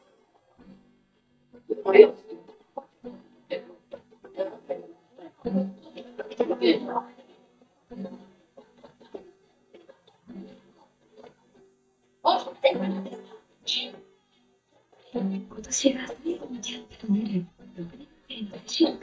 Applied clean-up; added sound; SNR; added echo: neural mask model DeepFilterNet 3.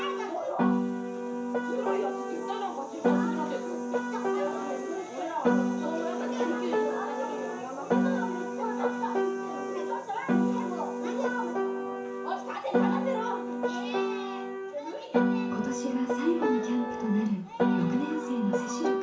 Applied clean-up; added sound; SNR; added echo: none; Piano; -4 dB; reverberation time 0.7 s.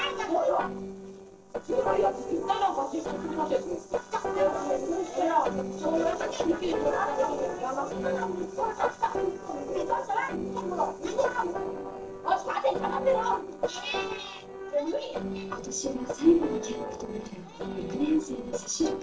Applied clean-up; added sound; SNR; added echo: neural separator model SepFormer DNS4.